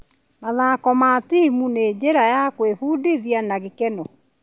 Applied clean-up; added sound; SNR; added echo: none; none; none; none.